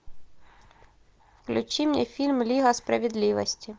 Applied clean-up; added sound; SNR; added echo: none; none; none; none.